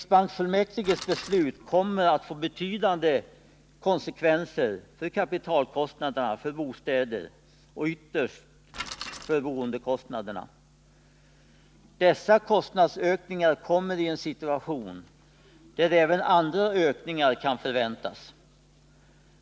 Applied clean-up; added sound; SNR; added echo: none; Bicycle; 14 dB; none.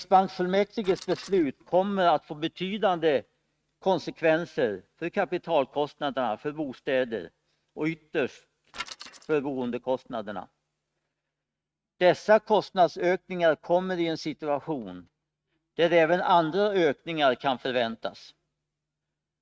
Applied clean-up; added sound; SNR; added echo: neural mask model RNNoise.